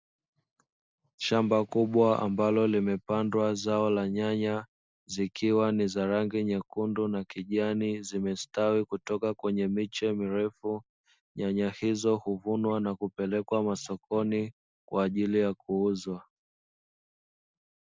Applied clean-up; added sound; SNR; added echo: none; none; none; none.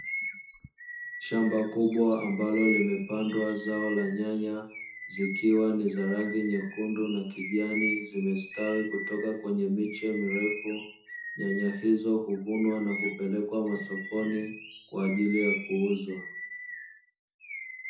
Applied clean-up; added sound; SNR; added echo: none; Bird vocalization, bird call, bird song; 9 dB; reverberation time 0.5 s.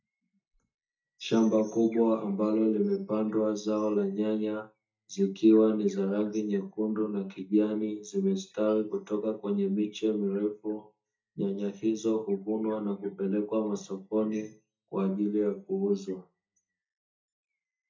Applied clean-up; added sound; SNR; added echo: neural mask model DeepFilterNet 3.